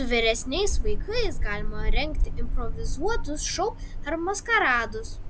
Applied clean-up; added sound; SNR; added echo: none; Wind; -2 dB; none.